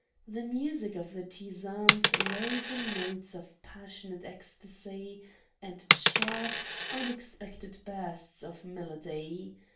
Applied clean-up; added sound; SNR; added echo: none; Coin (dropping); -4 dB; reverberation time 0.4 s.